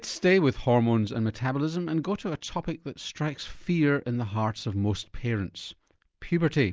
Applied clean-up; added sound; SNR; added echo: none; none; none; none.